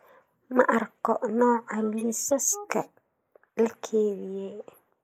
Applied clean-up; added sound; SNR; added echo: neural mask model Resemble Enhance denoiser.